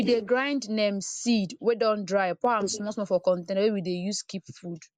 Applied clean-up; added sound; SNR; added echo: neural mask model Resemble Enhance denoiser.